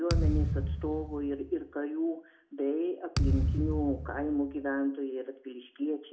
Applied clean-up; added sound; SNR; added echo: none; Thump, thud; 0 dB; reverberation time 0.4 s.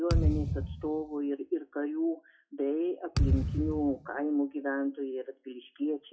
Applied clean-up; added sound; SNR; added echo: classical method WPE with log-MMSE.